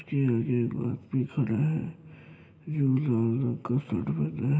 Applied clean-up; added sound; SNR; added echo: none; none; none; reverberation time 1.4 s.